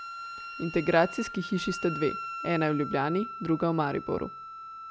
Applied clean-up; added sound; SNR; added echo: none; Wind instrument, woodwind instrument; 10 dB; none.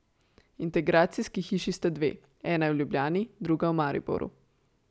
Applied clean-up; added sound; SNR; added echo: none; none; none; none.